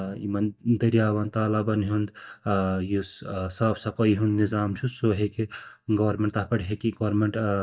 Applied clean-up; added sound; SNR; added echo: neural mask model DeepFilterNet 3.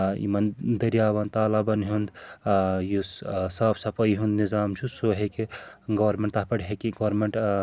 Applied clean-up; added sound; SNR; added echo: none; none; none; none.